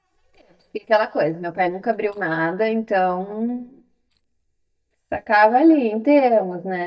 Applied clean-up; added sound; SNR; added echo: neural mask model DeepFilterNet 3.